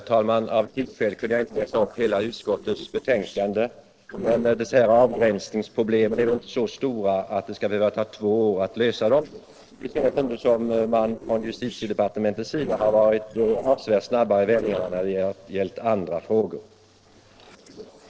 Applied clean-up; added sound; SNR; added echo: neural separator model SepFormer DNS4.